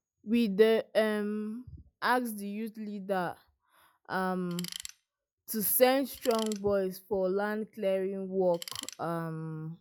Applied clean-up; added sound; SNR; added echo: classical method log-MMSE.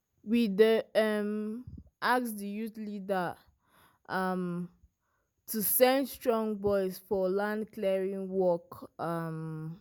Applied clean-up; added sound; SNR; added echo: none; none; none; none.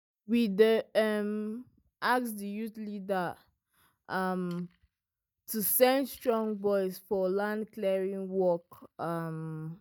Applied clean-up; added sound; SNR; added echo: neural mask model DeepFilterNet 3.